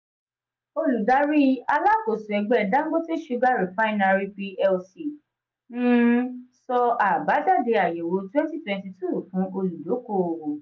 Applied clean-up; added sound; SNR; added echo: none; none; none; none.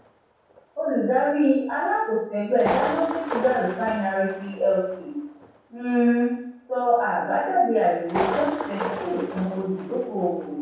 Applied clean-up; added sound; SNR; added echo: none; Thunder; 10 dB; reverberation time 0.7 s.